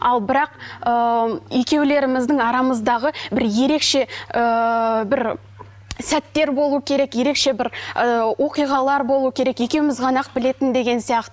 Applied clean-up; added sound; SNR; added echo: none; none; none; none.